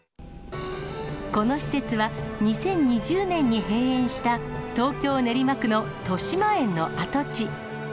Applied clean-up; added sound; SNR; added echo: none; none; none; none.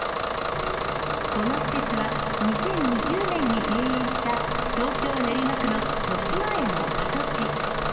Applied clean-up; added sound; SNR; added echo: none; Bus / Engine; -2 dB; reverberation time 2.5 s.